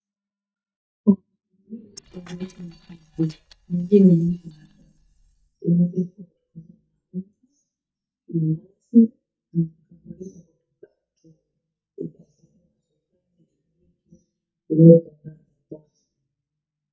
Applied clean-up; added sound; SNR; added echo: neural mask model DeepFilterNet 3.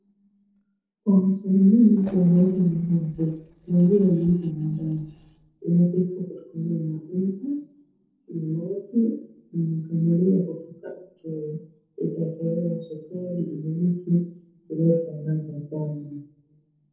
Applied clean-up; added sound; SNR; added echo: neural separator model SepFormer DNS4.